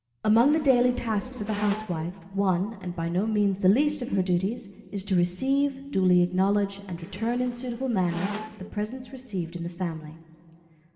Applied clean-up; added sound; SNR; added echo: none; Squeak; 12 dB; reverberation time 2.0 s.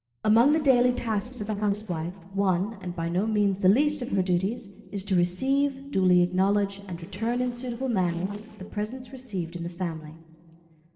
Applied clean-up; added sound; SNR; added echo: neural separator model SepFormer DNS4.